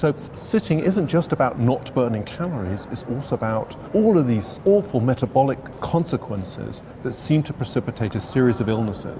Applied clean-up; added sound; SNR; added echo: none; none; none; none.